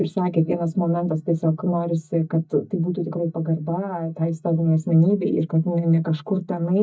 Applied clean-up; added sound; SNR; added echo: neural mask model DeepFilterNet 3.